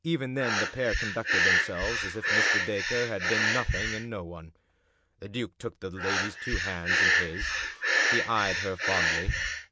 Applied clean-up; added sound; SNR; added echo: none; Breathing; -5 dB; none.